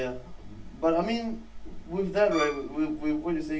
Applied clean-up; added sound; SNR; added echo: none; Bowed string instrument; 7 dB; reverberation time 0.3 s.